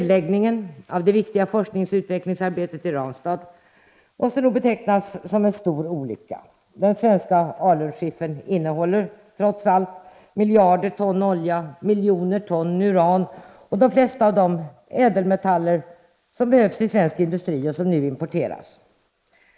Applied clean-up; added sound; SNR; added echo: neural mask model Resemble Enhance denoiser.